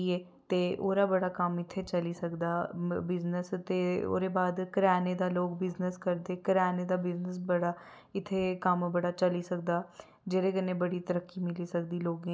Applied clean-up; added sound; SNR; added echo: none; none; none; none.